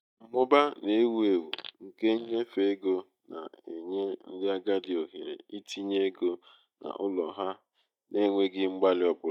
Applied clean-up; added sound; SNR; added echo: neural mask model DeepFilterNet 3.